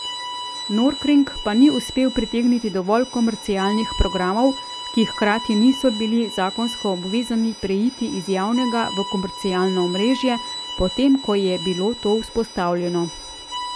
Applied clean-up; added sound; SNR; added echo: none; Bowed string instrument; 11 dB; none.